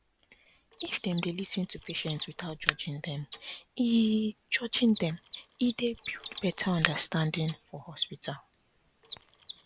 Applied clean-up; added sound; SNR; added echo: none; Mechanisms; 8 dB; none.